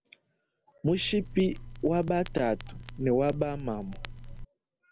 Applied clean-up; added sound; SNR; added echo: none; Crackle; 11 dB; none.